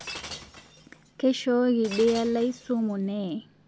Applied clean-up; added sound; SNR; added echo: none; Shatter; 17 dB; none.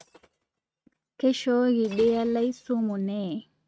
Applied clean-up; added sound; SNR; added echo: neural mask model RNNoise.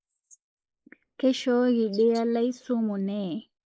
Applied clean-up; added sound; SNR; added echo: neural mask model Resemble Enhance denoiser.